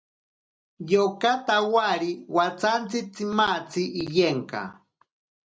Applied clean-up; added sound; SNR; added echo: none; none; none; none.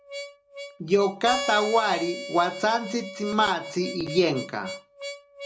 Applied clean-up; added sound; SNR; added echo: none; Harmonica; 10 dB; none.